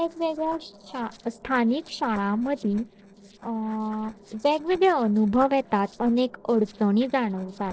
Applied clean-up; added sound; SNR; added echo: neural separator model SepFormer DNS4.